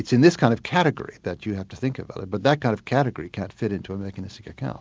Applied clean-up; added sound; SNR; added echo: none; none; none; none.